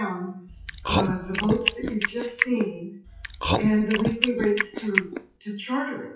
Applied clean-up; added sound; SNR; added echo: classical method WPE with log-MMSE.